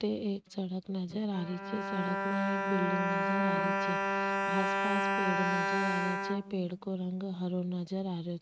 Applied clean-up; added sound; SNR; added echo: neural mask model RNNoise.